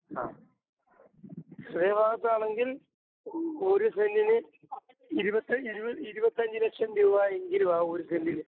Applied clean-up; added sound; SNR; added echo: neural mask model Resemble Enhance denoiser.